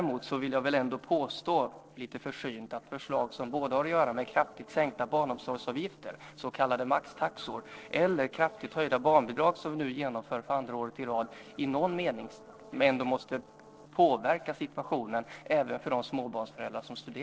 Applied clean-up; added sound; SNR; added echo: neural separator model SepFormer DNS4.